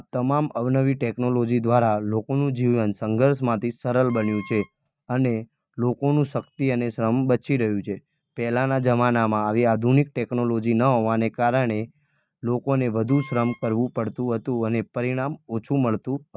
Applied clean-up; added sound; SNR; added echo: neural mask model RNNoise.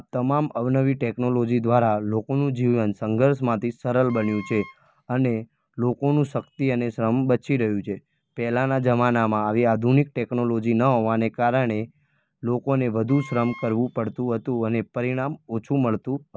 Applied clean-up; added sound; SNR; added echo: none; Wind instrument, woodwind instrument; 20 dB; none.